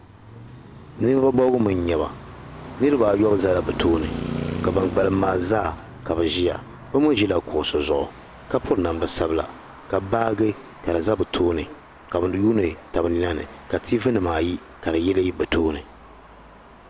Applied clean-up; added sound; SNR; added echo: none; Traffic noise, roadway noise; 13 dB; none.